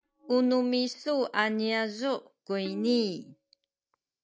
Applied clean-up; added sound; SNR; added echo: neural mask model DeepFilterNet 3.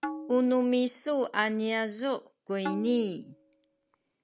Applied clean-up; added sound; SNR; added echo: none; Tabla; 12 dB; none.